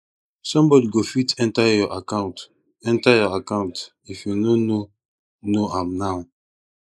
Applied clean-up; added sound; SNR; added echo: neural mask model Resemble Enhance denoiser.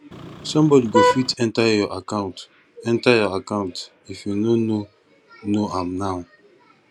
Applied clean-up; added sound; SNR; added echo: none; Vehicle horn, car horn, honking; 0 dB; none.